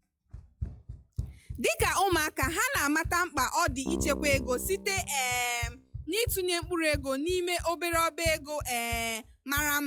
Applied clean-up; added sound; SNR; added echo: classical method log-MMSE.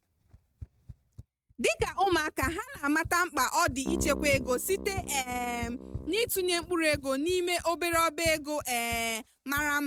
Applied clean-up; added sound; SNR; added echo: neural mask model RNNoise.